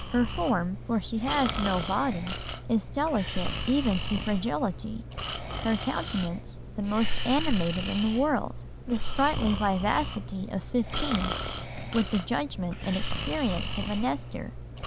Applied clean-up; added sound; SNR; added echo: none; Breathing; 4 dB; none.